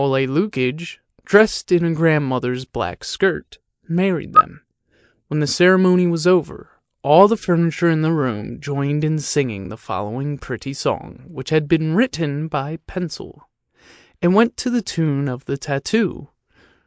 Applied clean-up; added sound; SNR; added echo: neural mask model Resemble Enhance denoiser.